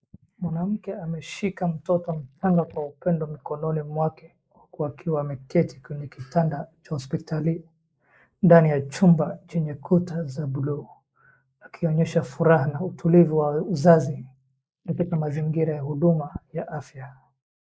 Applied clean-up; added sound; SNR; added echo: neural mask model Resemble Enhance denoiser.